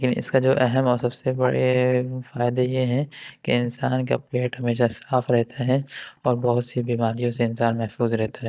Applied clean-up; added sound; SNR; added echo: neural mask model DeepFilterNet 3.